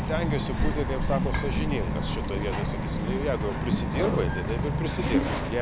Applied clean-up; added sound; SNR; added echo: none; Bird vocalization, bird call, bird song; -4 dB; none.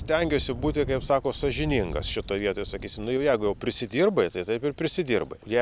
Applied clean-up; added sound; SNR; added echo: none; none; none; none.